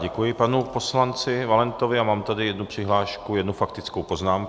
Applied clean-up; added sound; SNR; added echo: none; none; none; none.